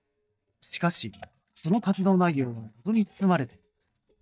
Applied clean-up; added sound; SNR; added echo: neural mask model DeepFilterNet 3.